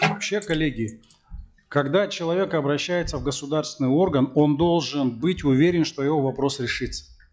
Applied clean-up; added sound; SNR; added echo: classical method log-MMSE.